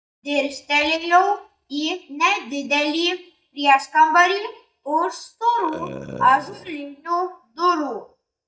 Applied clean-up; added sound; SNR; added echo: neural mask model DeepFilterNet 3.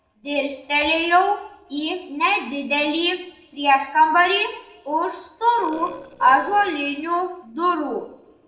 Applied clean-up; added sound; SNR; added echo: neural separator model SepFormer DNS4.